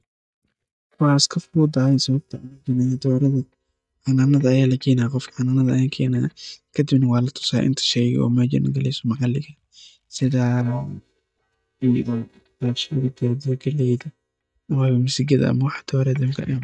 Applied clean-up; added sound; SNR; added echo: neural mask model DeepFilterNet 3.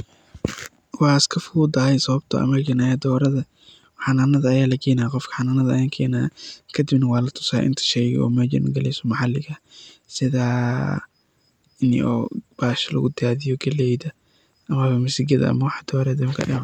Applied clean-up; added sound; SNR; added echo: none; none; none; none.